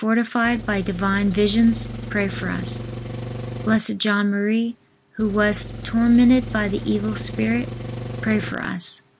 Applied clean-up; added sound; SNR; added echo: none; Engine; 9 dB; none.